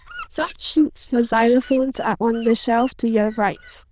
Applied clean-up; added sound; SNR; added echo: neural diffusion model UNIVERSE++.